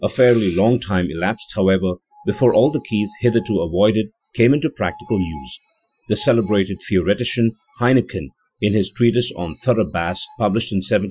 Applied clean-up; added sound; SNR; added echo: classical method Wiener filter.